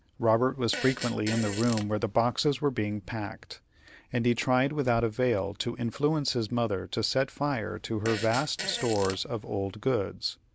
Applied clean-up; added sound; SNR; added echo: none; Fart; 11 dB; none.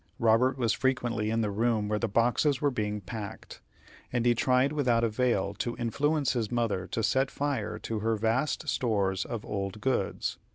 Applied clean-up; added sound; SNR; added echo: none; none; none; none.